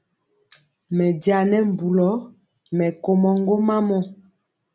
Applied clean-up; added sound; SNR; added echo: none; none; none; none.